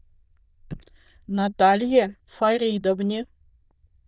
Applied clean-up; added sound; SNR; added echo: neural diffusion model UNIVERSE++.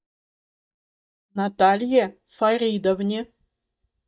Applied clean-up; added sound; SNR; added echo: neural mask model DeepFilterNet 3.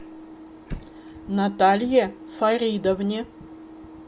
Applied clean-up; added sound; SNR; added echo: none; Fire; 20 dB; none.